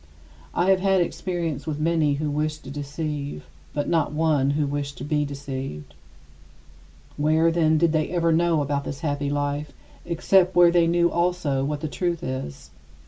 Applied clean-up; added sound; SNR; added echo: none; none; none; none.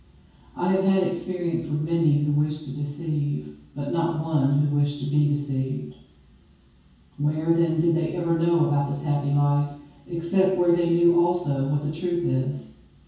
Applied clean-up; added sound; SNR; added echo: none; none; none; reverberation time 0.6 s.